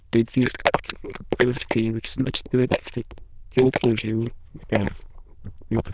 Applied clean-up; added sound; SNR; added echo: neural diffusion model UNIVERSE++.